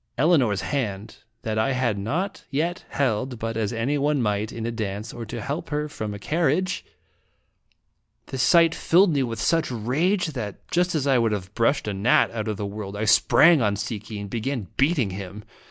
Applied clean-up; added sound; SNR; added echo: none; none; none; none.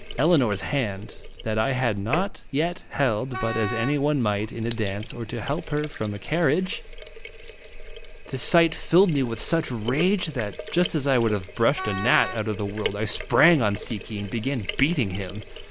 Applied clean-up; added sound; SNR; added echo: none; Wind instrument, woodwind instrument + Sink (filling or washing); 10 dB; none.